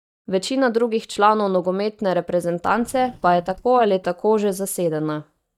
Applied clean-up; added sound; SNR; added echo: neural mask model DeepFilterNet 3.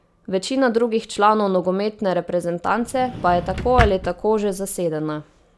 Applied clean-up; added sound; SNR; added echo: none; Drawer open or close; 7 dB; none.